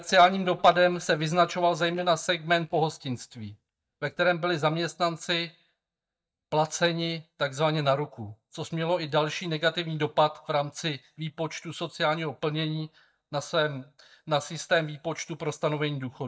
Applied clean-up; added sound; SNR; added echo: neural mask model DeepFilterNet 3.